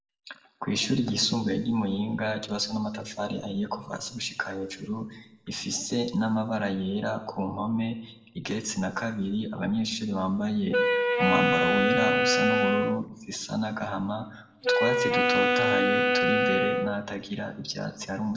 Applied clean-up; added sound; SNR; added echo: none; Wind instrument, woodwind instrument; -4 dB; reverberation time 0.7 s.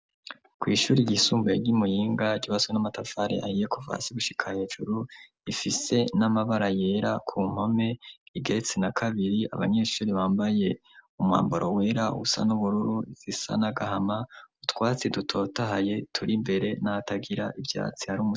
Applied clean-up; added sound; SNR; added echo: none; none; none; none.